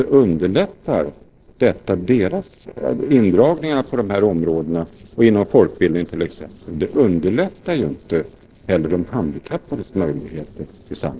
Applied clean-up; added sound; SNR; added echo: neural separator model SepFormer DNS4.